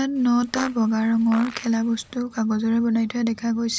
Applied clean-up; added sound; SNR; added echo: none; Fart; 16 dB; none.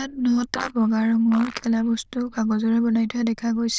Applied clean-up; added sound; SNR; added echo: neural diffusion model UNIVERSE++.